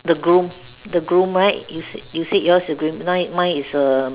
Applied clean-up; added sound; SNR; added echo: none; none; none; none.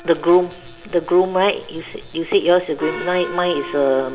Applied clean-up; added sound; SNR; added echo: none; Gong; 14 dB; reverberation time 0.5 s.